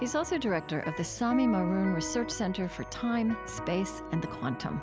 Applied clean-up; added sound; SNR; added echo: none; Electric guitar; 9 dB; none.